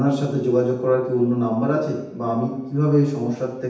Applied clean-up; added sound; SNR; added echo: none; none; none; reverberation time 0.9 s.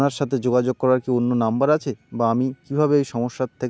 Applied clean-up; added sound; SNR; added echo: none; none; none; none.